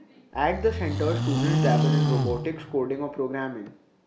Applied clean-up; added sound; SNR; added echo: none; Livestock, farm animals, working animals; -2 dB; none.